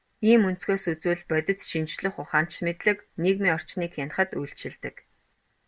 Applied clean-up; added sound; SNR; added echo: none; none; none; none.